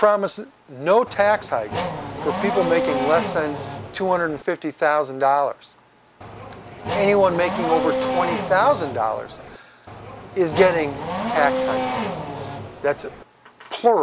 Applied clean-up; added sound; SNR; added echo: none; Race car, auto racing / Accelerating, revving, vroom; 5 dB; none.